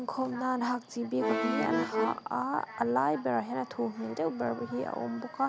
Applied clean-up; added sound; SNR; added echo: none; Accordion; -2 dB; none.